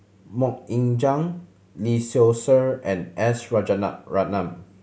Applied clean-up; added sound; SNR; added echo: none; none; none; none.